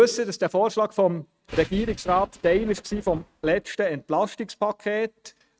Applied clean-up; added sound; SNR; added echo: neural mask model RNNoise.